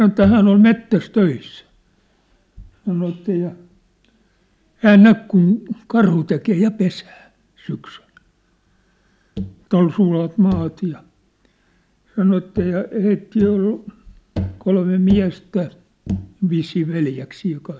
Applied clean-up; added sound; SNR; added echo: none; none; none; none.